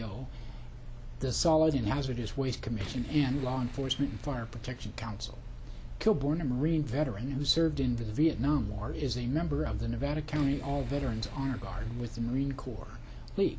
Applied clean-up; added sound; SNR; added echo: none; Boom; 19 dB; none.